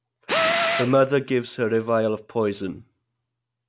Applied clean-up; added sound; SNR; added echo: none; Tools; 1 dB; none.